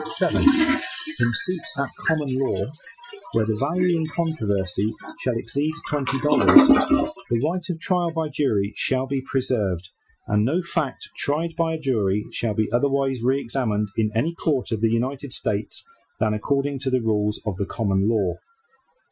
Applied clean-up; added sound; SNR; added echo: classical method Wiener filter.